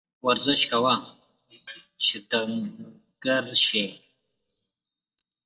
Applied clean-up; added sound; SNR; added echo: neural mask model DeepFilterNet 3.